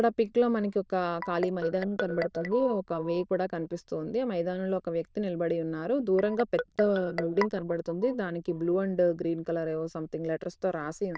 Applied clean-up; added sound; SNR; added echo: neural diffusion model UNIVERSE++.